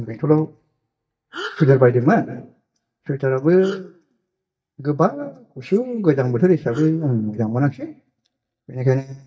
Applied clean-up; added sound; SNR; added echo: neural mask model DeepFilterNet 3.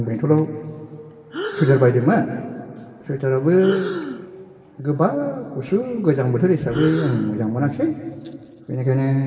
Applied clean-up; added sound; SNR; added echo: none; Breathing; 12 dB; reverberation time 2.4 s.